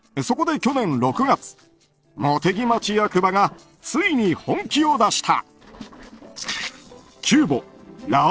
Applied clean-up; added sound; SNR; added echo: neural separator model SepFormer DNS4.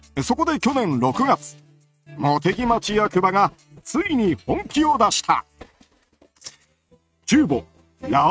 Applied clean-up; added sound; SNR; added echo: neural mask model RNNoise.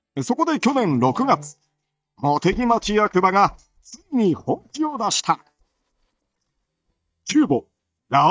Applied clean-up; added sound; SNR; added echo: neural mask model DeepFilterNet 3.